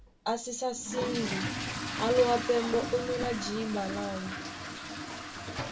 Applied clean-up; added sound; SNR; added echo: none; Fill (with liquid) / Toilet flush; 5 dB; reverberation time 0.1 s.